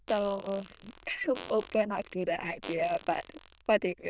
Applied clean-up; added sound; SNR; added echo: neural diffusion model UNIVERSE++.